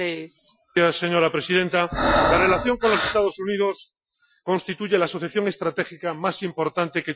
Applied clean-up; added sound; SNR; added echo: classical method Wiener filter.